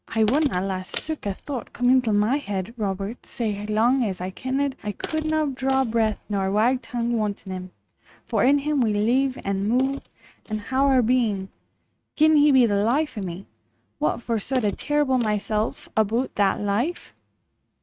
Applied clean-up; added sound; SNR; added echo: neural mask model RNNoise.